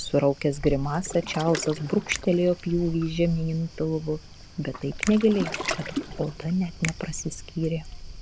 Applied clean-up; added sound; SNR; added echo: none; Finger snapping + Waves, surf; 10 dB; none.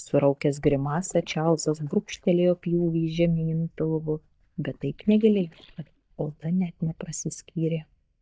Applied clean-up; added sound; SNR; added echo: neural mask model DeepFilterNet 3.